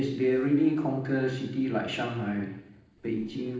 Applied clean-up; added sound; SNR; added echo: neural separator model SepFormer DNS4.